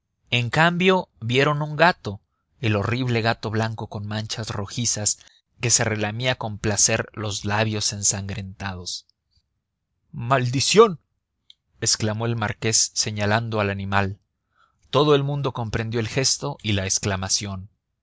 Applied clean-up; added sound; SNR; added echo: none; none; none; none.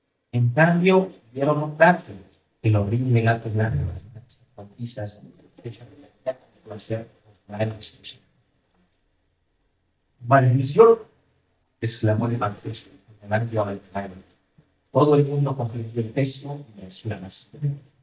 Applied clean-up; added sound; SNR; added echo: neural mask model DeepFilterNet 3.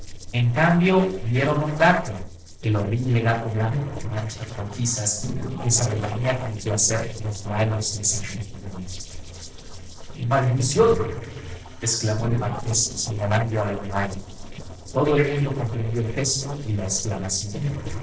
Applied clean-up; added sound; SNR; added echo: neural separator model SepFormer DNS4.